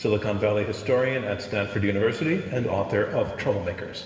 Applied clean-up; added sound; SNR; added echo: none; none; none; reverberation time 2.5 s.